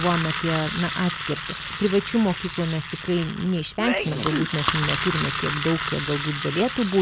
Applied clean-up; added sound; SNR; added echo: none; Sneeze + Engine; 4 dB; none.